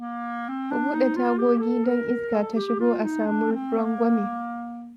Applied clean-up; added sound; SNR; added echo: neural mask model RNNoise.